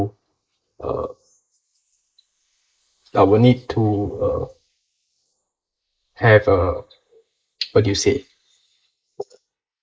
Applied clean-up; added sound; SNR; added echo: neural mask model Resemble Enhance denoiser.